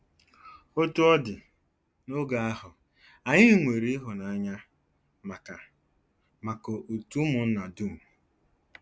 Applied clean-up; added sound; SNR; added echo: none; none; none; none.